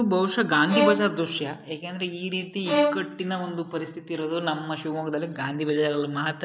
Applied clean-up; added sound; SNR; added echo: none; Bowed string instrument; 2 dB; none.